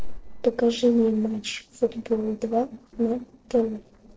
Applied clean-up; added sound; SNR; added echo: neural separator model SepFormer DNS4.